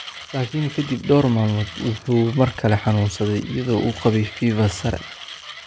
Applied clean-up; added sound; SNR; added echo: none; Mechanisms; 16 dB; none.